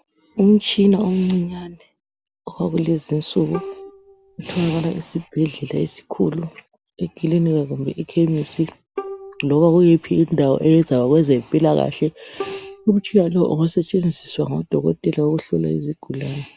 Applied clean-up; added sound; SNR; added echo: none; Bowed string instrument; 18 dB; none.